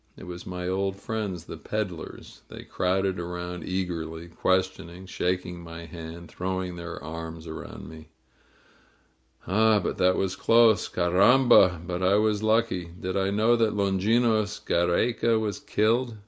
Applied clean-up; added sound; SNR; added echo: none; none; none; none.